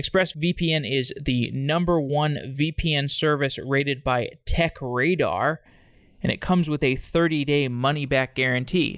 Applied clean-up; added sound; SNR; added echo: none; none; none; none.